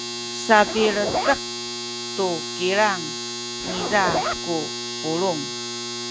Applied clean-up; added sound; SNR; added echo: none; Zipper (clothing) + Domestic sounds, home sounds; 4 dB; none.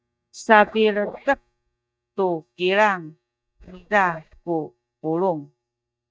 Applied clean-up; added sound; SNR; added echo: neural mask model DeepFilterNet 3.